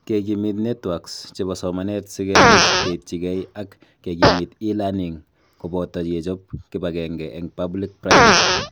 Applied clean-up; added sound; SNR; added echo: none; Fart; -4 dB; none.